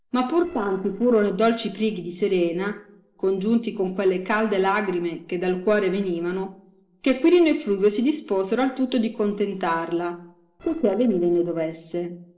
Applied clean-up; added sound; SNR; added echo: neural separator model SepFormer DNS4.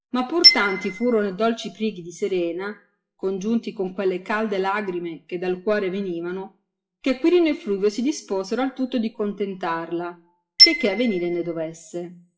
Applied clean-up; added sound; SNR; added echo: classical method WPE with log-MMSE.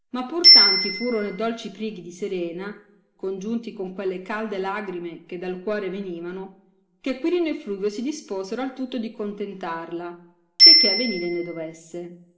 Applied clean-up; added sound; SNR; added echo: none; Bicycle bell; -5 dB; reverberation time 0.6 s.